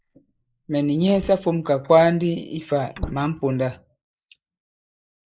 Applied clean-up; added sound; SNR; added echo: neural mask model Resemble Enhance denoiser.